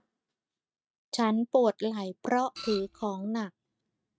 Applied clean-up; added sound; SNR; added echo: neural mask model RNNoise.